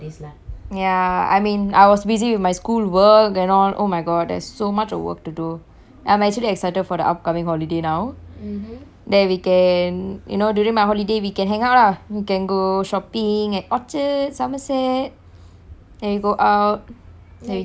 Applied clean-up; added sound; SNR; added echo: none; none; none; none.